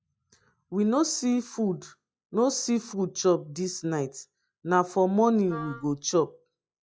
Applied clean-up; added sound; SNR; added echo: classical method log-MMSE.